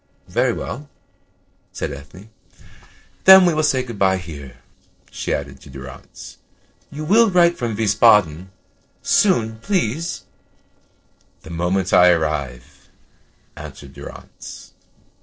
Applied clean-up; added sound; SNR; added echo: neural separator model SepFormer DNS4.